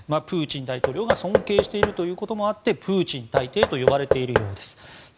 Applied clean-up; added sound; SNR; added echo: none; Knock / Wood; 0 dB; none.